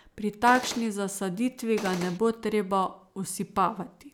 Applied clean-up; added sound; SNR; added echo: none; Gunshot, gunfire; 10 dB; none.